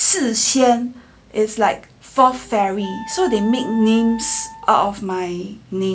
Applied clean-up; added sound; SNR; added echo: none; Wind instrument, woodwind instrument; 17 dB; none.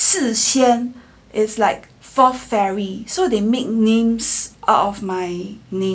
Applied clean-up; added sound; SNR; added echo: none; none; none; none.